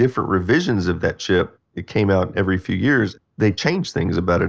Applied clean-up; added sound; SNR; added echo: none; none; none; none.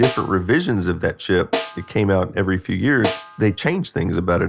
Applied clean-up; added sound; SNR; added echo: none; Snare drum; 10 dB; none.